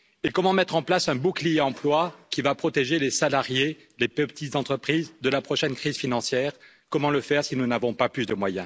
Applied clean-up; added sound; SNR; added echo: none; none; none; none.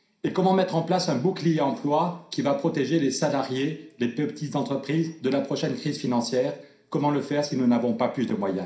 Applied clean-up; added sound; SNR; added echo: none; none; none; reverberation time 0.5 s.